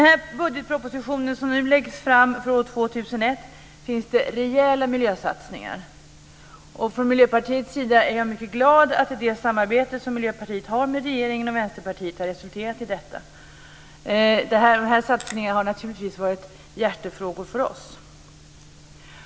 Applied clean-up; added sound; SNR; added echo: none; Crackle; 18 dB; none.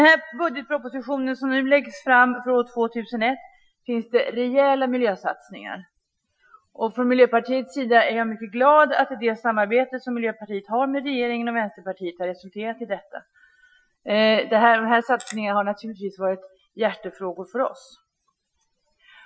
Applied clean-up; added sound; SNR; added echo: classical method Wiener filter.